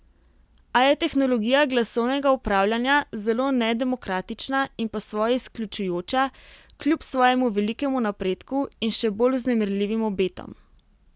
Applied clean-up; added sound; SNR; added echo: none; none; none; none.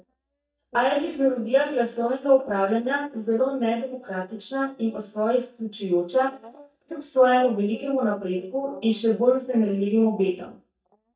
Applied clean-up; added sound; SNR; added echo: neural mask model DeepFilterNet 3.